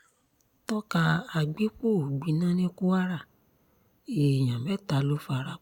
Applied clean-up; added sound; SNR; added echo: none; none; none; none.